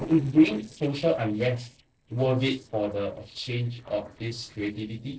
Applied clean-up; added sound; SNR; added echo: neural separator model SepFormer DNS4.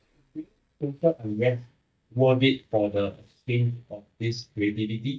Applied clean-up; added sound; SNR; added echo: neural mask model DeepFilterNet 3.